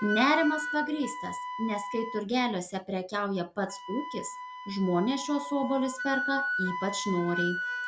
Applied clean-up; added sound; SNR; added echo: none; Wind instrument, woodwind instrument; 6 dB; none.